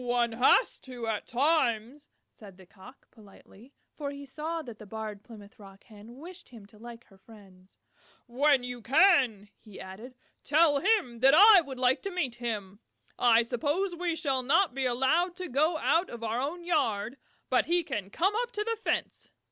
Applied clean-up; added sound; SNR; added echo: none; none; none; none.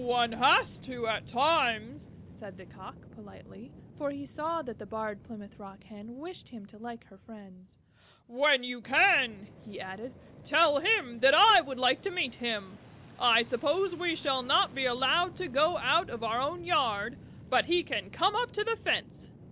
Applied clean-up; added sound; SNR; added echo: none; Fixed-wing aircraft, airplane; 20 dB; none.